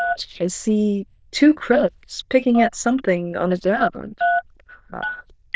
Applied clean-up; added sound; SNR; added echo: neural diffusion model UNIVERSE++.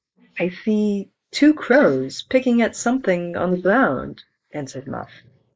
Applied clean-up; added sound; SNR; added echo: neural mask model Resemble Enhance denoiser.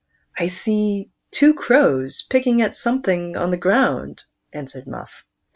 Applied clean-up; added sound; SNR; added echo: none; none; none; none.